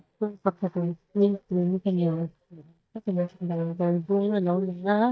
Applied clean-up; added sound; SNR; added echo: neural mask model DeepFilterNet 3.